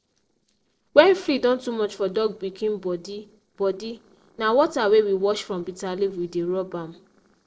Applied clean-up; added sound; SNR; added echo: neural separator model SepFormer DNS4.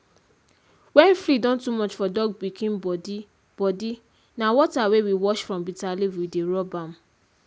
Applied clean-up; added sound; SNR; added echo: none; none; none; none.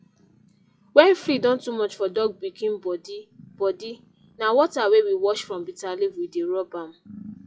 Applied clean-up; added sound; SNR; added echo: classical method WPE with log-MMSE.